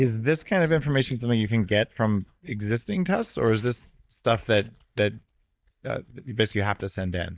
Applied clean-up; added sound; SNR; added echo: neural mask model DeepFilterNet 3.